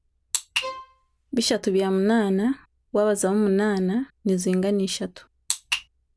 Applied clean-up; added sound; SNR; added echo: none; Bowed string instrument; 15 dB; none.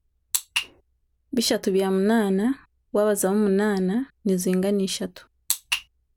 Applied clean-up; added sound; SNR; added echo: none; none; none; none.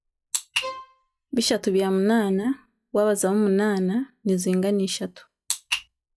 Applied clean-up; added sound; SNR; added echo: classical method log-MMSE.